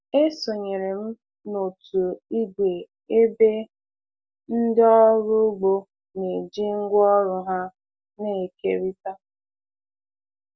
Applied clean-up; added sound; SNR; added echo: none; none; none; none.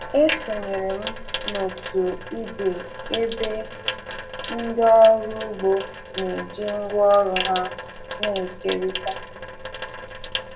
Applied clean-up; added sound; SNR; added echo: none; Sink (filling or washing) / Water tap, faucet; 8 dB; reverberation time 0.6 s.